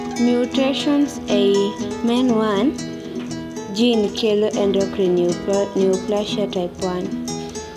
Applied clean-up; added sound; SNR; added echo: none; Acoustic guitar; 7 dB; none.